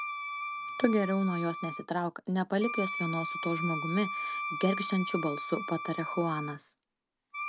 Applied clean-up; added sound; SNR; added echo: none; Wind instrument, woodwind instrument; 5 dB; none.